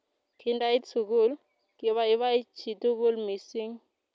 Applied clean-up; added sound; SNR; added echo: none; none; none; none.